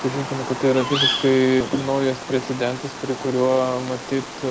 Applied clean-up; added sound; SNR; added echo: none; Bird vocalization, bird call, bird song; 7 dB; none.